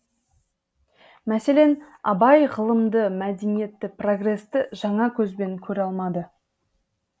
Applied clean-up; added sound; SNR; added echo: none; none; none; none.